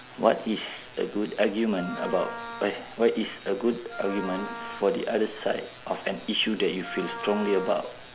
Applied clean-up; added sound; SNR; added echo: none; Wind instrument, woodwind instrument; 11 dB; none.